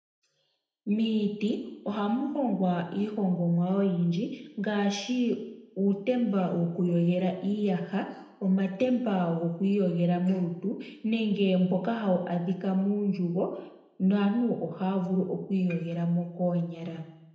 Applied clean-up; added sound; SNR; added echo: none; none; none; reverberation time 0.8 s.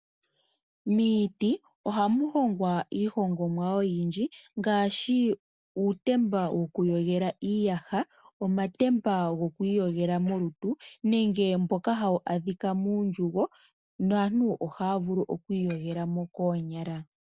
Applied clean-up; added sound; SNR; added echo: none; none; none; none.